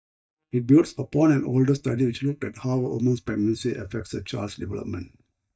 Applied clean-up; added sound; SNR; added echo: neural mask model DeepFilterNet 3.